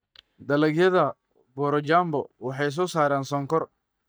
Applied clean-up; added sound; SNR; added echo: neural mask model DeepFilterNet 3.